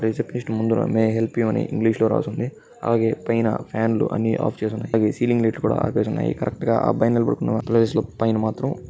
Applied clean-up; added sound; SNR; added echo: none; none; none; none.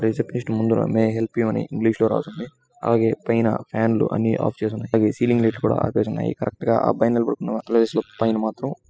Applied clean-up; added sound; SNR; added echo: classical method spectral subtraction.